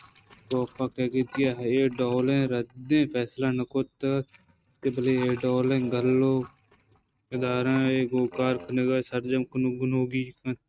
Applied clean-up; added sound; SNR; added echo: neural mask model RNNoise.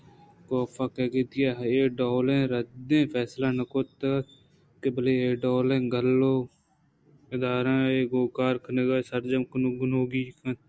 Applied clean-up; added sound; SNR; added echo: none; none; none; none.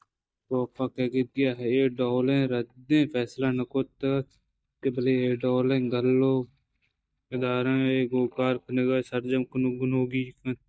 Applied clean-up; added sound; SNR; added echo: neural mask model DeepFilterNet 3.